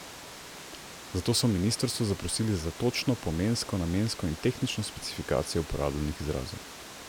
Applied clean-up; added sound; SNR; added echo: none; Water; 14 dB; none.